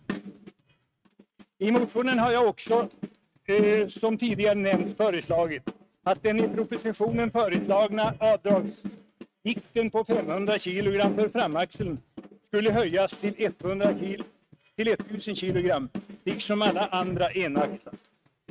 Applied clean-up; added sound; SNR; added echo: neural mask model RNNoise.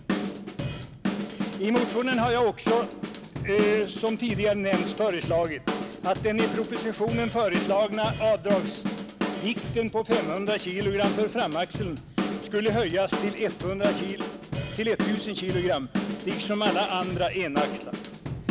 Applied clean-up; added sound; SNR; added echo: none; Drum / Drum kit; 4 dB; none.